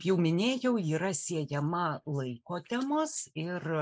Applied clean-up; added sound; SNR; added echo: neural mask model Resemble Enhance denoiser.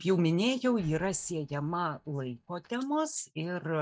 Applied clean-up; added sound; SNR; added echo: neural mask model DeepFilterNet 3.